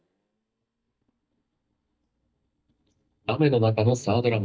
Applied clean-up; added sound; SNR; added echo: neural mask model DeepFilterNet 3.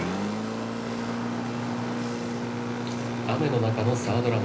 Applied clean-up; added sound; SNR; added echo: none; Engine; -1 dB; reverberation time 0.3 s.